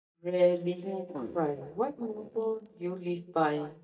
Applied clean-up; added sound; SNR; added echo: neural mask model DeepFilterNet 3.